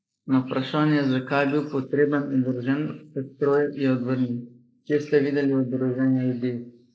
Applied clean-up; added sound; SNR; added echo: neural mask model Resemble Enhance denoiser.